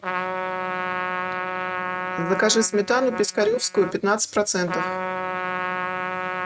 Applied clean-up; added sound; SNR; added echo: neural mask model RNNoise.